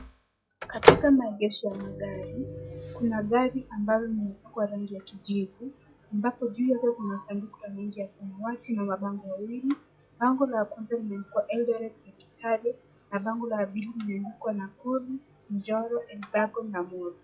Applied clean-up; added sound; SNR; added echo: classical method log-MMSE.